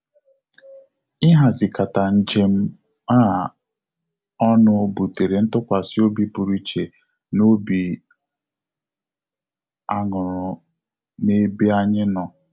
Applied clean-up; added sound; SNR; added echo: none; none; none; none.